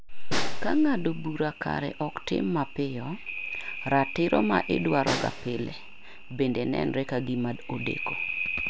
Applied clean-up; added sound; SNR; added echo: none; Snare drum; 13 dB; none.